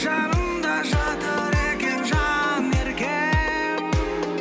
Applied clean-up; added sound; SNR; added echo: none; none; none; none.